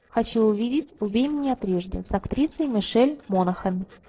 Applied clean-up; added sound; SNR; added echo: neural separator model SepFormer DNS4.